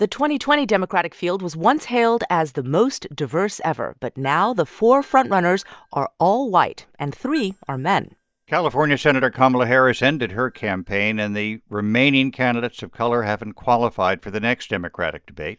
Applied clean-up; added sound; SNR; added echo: neural mask model DeepFilterNet 3.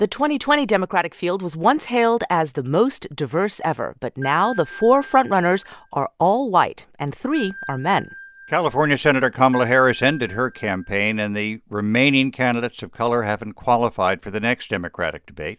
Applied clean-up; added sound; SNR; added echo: none; Ringtone / Bell; 17 dB; none.